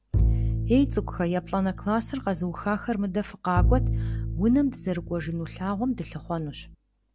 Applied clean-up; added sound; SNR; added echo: none; Bowed string instrument; 1 dB; none.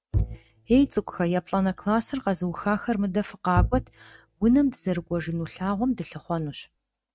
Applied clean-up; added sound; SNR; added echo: neural mask model RNNoise.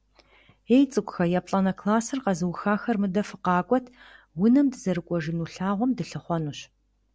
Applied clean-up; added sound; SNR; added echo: none; none; none; none.